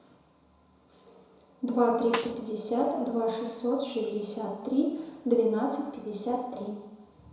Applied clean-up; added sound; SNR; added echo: none; Snare drum; 7 dB; reverberation time 1.0 s.